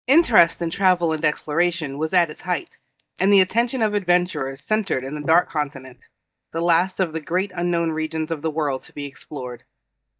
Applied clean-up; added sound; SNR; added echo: neural mask model DeepFilterNet 3.